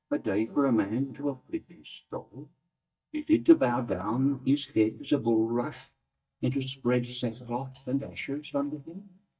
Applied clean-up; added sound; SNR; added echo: neural mask model DeepFilterNet 3.